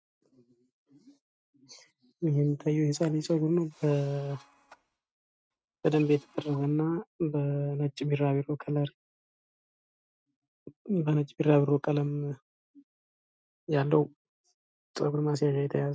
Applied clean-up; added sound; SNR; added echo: neural mask model RNNoise.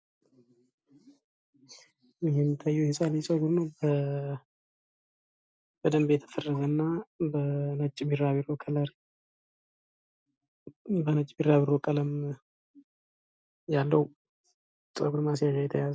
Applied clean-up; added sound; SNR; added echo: none; none; none; none.